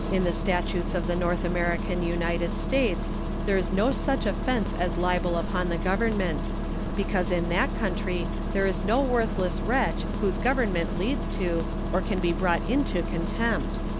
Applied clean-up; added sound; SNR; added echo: none; Engine starting; 0 dB; none.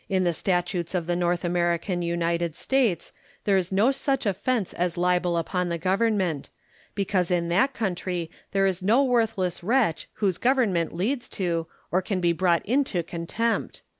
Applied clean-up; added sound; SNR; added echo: none; none; none; none.